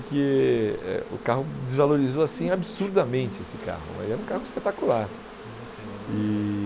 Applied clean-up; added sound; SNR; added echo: none; Insect; 13 dB; none.